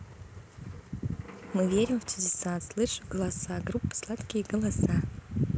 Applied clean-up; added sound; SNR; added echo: none; none; none; none.